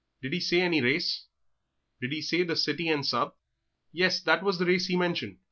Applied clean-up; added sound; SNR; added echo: none; none; none; none.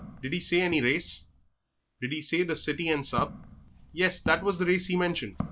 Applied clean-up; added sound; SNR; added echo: none; Walk, footsteps; 13 dB; none.